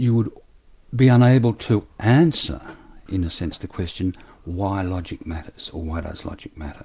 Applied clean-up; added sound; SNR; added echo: none; none; none; none.